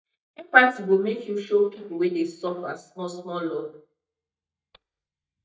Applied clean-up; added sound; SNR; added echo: neural mask model DeepFilterNet 3.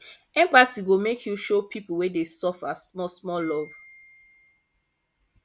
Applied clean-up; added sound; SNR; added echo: none; none; none; none.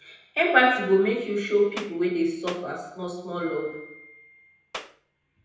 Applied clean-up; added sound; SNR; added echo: none; Clapping; 15 dB; reverberation time 0.9 s.